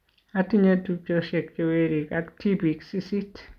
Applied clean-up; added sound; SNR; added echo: none; none; none; none.